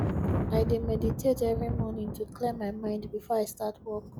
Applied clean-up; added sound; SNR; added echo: none; Thunder; 1 dB; none.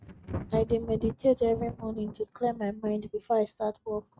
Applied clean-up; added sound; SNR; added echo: neural mask model RNNoise.